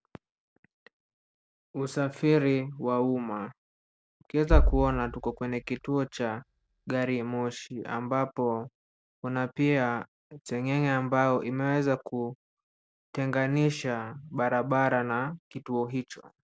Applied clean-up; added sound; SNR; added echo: none; Bass drum; 7 dB; none.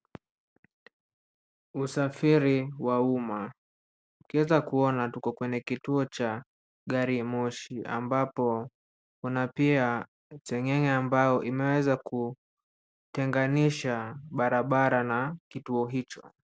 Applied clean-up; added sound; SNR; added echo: none; none; none; none.